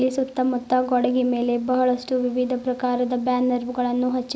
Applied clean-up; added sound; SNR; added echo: none; none; none; none.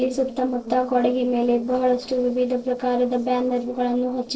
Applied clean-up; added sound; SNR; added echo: neural separator model SepFormer DNS4.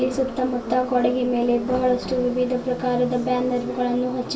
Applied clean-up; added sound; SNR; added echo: none; Subway, metro, underground; 11 dB; reverberation time 0.2 s.